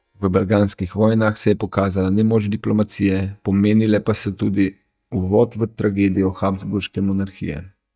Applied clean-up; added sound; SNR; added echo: neural mask model DeepFilterNet 3.